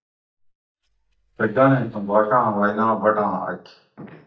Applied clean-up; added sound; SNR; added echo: neural mask model DeepFilterNet 3.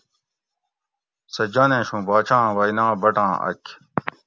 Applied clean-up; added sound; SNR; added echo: none; none; none; none.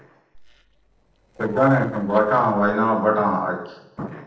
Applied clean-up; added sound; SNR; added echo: neural separator model SepFormer DNS4.